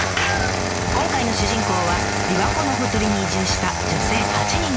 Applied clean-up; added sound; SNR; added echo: none; Engine starting; -1 dB; none.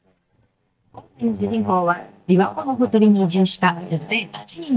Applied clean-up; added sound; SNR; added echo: neural mask model DeepFilterNet 3.